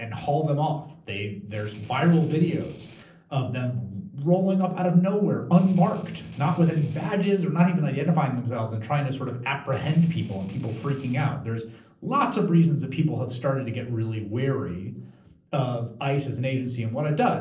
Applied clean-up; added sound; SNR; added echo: neural separator model SepFormer DNS4.